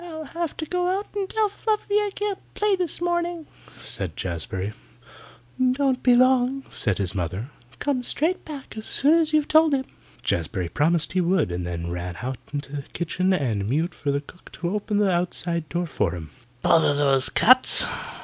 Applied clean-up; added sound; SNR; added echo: none; none; none; none.